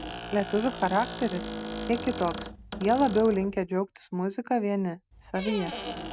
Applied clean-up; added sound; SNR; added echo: none; Squeak; 10 dB; none.